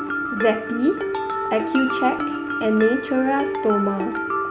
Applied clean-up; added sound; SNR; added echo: none; Mallet percussion; 3 dB; none.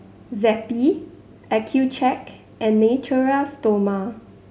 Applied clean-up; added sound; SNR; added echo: none; none; none; none.